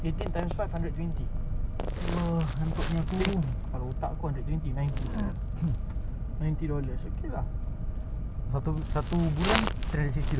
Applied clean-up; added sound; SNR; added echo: none; none; none; none.